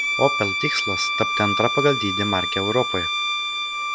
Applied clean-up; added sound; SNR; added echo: none; Bowed string instrument; 0 dB; none.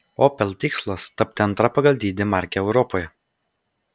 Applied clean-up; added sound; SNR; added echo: none; none; none; none.